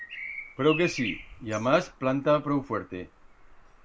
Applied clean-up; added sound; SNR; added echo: none; Bird vocalization, bird call, bird song; 12 dB; none.